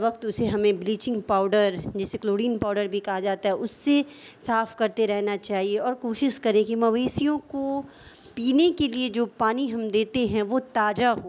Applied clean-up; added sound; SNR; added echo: none; none; none; none.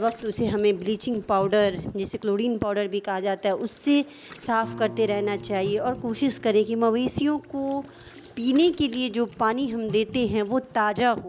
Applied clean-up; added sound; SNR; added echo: none; Gurgling + Guitar; 19 dB; none.